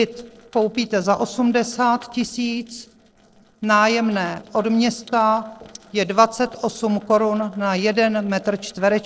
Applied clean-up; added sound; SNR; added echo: neural separator model SepFormer DNS4.